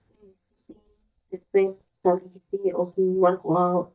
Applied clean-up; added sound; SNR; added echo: neural mask model DeepFilterNet 3.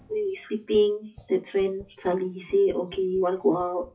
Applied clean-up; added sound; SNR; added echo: classical method WPE with log-MMSE.